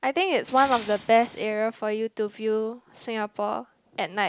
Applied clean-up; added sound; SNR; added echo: none; Tools; 14 dB; none.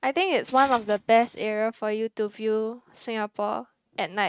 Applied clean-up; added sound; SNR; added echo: neural mask model RNNoise.